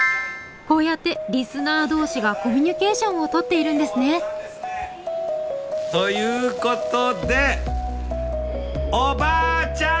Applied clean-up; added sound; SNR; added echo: none; none; none; none.